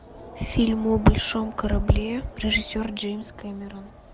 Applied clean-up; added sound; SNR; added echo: none; Crowd; 19 dB; none.